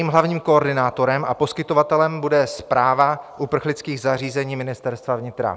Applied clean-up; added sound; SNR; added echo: none; none; none; none.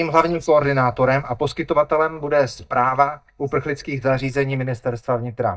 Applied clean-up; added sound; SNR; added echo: neural mask model DeepFilterNet 3.